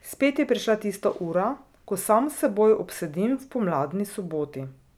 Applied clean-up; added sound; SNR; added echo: none; none; none; none.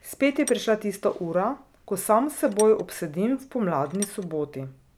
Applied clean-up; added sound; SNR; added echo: none; Tools; 15 dB; none.